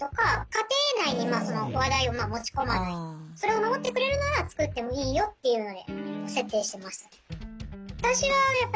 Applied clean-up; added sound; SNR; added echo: none; none; none; none.